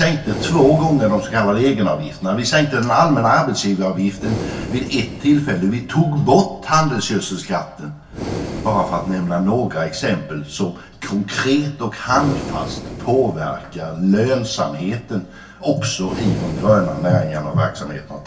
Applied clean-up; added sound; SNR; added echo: none; Breathing; 13 dB; reverberation time 0.2 s.